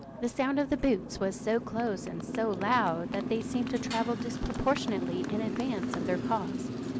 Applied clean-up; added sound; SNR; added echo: none; Motorcycle; 4 dB; none.